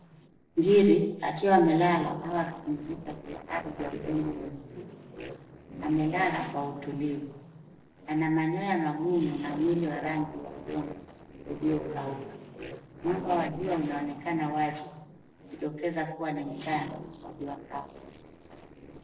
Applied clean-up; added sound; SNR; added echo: neural separator model SepFormer DNS4.